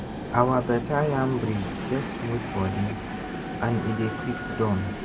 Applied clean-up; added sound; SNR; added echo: none; Train; 5 dB; reverberation time 0.5 s.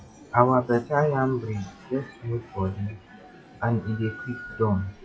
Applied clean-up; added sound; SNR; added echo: classical method WPE with log-MMSE.